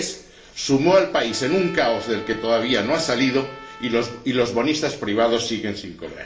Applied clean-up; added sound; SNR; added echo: none; Trumpet; 18 dB; reverberation time 0.5 s.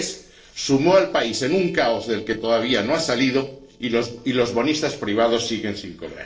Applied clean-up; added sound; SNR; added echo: neural separator model SepFormer DNS4.